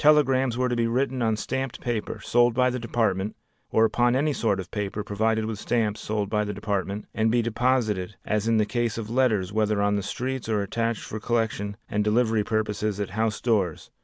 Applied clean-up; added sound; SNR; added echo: none; none; none; none.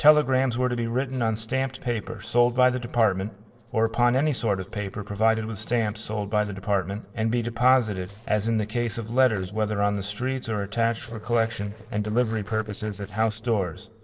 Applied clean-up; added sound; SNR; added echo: neural separator model SepFormer DNS4.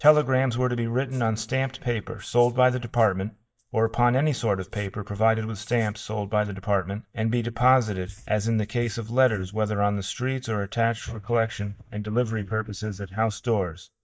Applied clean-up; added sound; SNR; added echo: neural mask model DeepFilterNet 3.